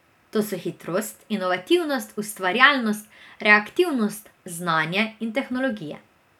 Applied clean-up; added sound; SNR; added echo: none; none; none; none.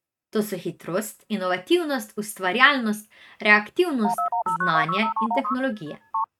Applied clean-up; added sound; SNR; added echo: neural mask model RNNoise.